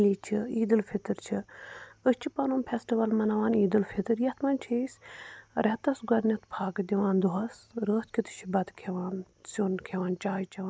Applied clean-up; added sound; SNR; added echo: none; none; none; none.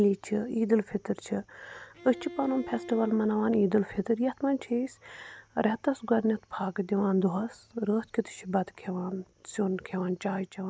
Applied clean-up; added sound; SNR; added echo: none; Bowed string instrument; 15 dB; none.